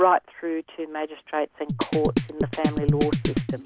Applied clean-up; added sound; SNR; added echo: none; Drum kit; -2 dB; none.